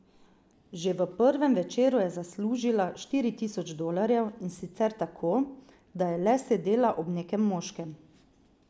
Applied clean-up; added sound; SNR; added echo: none; none; none; none.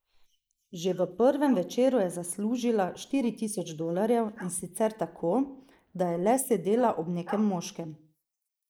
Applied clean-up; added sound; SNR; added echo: neural mask model Resemble Enhance denoiser.